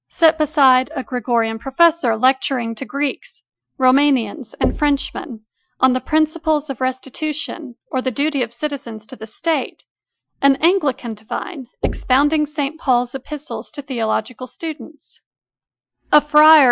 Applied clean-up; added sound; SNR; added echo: classical method Wiener filter.